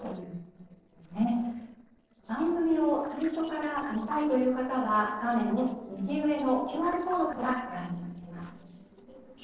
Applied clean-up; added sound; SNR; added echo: neural separator model SepFormer DNS4.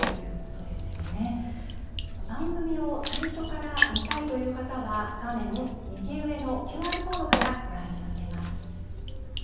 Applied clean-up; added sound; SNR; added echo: none; Water / Splash, splatter; -1 dB; reverberation time 1.1 s.